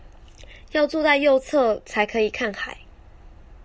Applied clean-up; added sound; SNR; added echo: none; none; none; none.